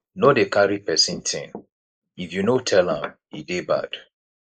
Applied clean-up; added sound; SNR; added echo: neural mask model Resemble Enhance denoiser.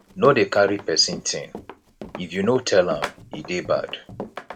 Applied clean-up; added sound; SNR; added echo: none; Run; 14 dB; none.